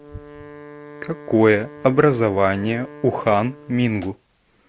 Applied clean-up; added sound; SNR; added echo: none; Wind instrument, woodwind instrument; 19 dB; none.